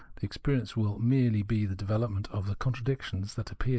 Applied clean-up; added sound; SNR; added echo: neural mask model Resemble Enhance denoiser.